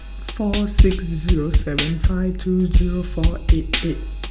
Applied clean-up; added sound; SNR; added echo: none; Drum / Drum kit; -2 dB; none.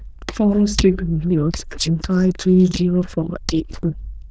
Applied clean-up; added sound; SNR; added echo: neural diffusion model UNIVERSE++.